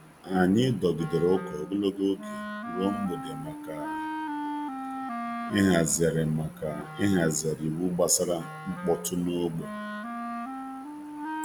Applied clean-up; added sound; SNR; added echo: none; Wind instrument, woodwind instrument; 9 dB; none.